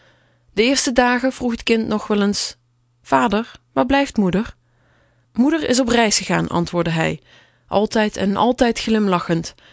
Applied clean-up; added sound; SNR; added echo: none; none; none; none.